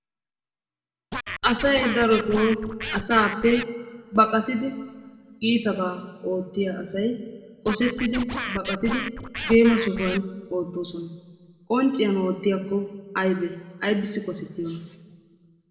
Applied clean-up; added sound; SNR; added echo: none; Scratching (performance technique); 7 dB; reverberation time 1.4 s.